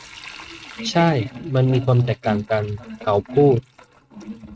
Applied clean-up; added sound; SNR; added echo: neural mask model RNNoise.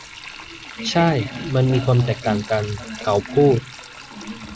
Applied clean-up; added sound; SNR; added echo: none; Sink (filling or washing); 17 dB; none.